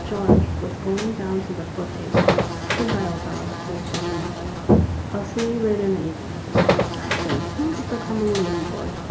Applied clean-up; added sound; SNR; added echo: none; Buzz; -4 dB; none.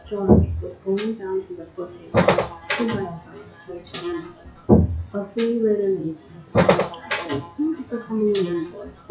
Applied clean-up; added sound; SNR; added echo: classical method log-MMSE.